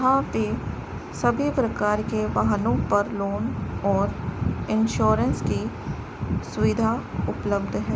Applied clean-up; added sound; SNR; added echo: none; none; none; none.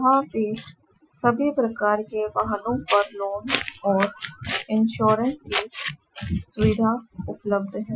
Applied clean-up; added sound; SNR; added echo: classical method Wiener filter.